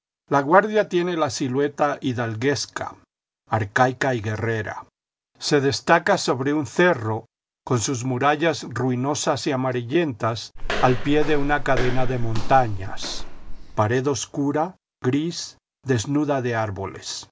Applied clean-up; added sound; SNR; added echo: none; Walk, footsteps; 0 dB; none.